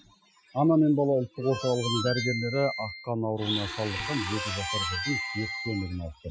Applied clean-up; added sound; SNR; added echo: classical method Wiener filter.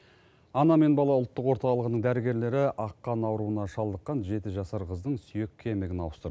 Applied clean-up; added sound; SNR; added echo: none; none; none; none.